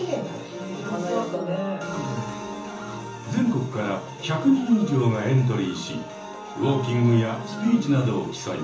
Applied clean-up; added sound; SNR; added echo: none; Wind instrument, woodwind instrument; 16 dB; reverberation time 0.7 s.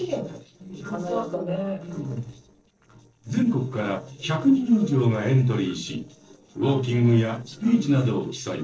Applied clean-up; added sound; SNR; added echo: neural separator model SepFormer DNS4.